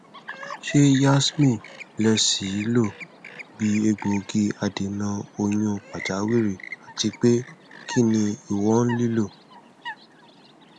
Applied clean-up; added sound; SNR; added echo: none; Chirp, tweet; 17 dB; none.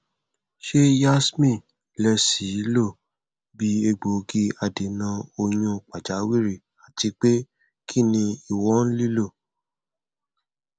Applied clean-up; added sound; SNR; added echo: none; none; none; none.